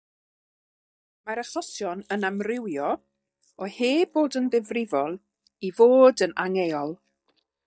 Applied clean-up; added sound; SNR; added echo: neural mask model DeepFilterNet 3.